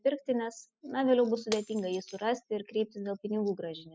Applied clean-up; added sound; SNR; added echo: classical method spectral subtraction.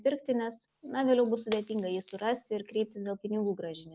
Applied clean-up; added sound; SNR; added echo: none; Shatter; 20 dB; none.